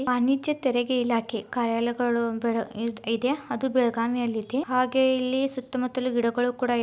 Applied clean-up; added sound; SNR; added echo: none; none; none; none.